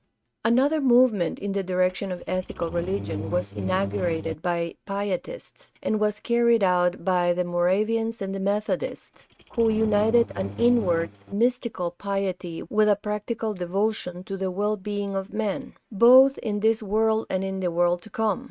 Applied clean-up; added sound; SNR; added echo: neural mask model RNNoise.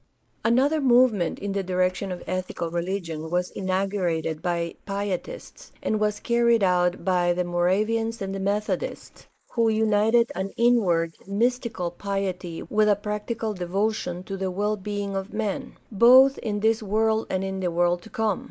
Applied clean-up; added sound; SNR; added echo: neural mask model Resemble Enhance denoiser.